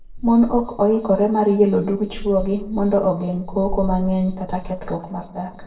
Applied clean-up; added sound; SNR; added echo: neural separator model SepFormer DNS4.